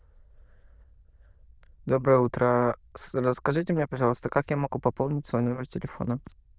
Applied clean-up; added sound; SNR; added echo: neural diffusion model UNIVERSE++.